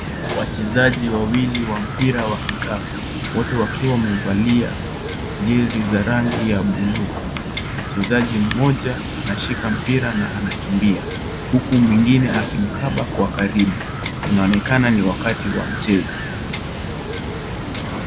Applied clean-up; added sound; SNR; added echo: none; Wind / Boat, Water vehicle; 5 dB; none.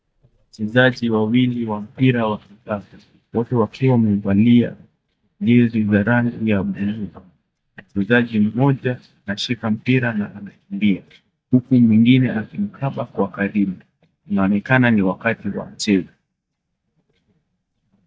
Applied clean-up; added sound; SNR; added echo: neural mask model DeepFilterNet 3.